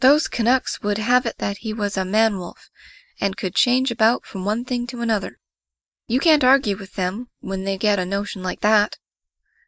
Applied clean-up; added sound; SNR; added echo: neural mask model Resemble Enhance denoiser.